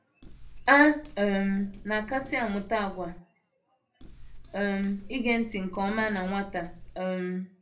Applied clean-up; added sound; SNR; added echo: none; Walk, footsteps; 15 dB; reverberation time 0.3 s.